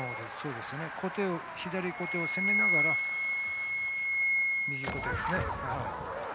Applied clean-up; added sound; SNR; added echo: none; Wind instrument, woodwind instrument; -3 dB; none.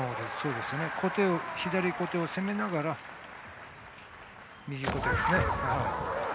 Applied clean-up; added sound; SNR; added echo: none; none; none; none.